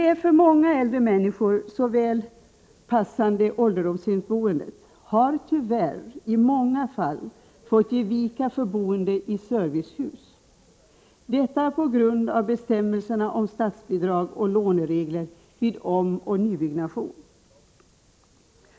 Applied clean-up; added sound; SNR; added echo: none; none; none; none.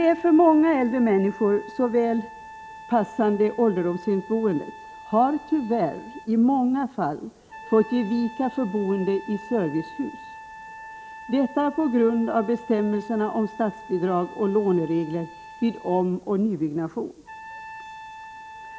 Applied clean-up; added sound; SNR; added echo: none; Trumpet; 18 dB; none.